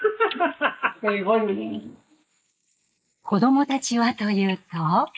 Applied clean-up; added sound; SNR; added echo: neural mask model Resemble Enhance denoiser.